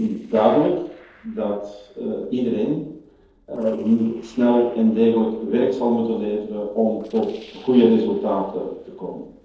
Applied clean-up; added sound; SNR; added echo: neural separator model SepFormer DNS4.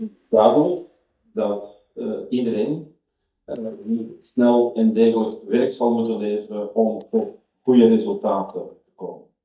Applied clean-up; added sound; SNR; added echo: neural mask model DeepFilterNet 3.